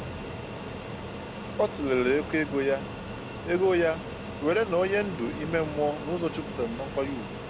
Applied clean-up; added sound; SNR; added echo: none; Fixed-wing aircraft, airplane; 8 dB; none.